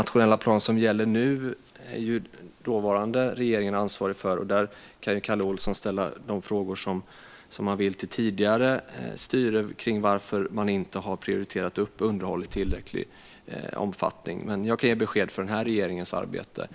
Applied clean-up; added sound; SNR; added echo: neural mask model Resemble Enhance denoiser.